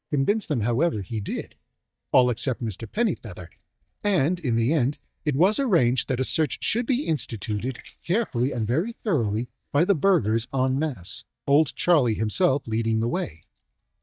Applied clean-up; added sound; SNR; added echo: neural mask model DeepFilterNet 3.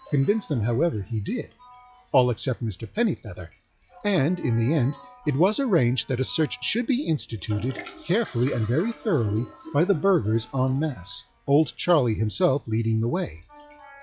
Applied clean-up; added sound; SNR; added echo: classical method log-MMSE.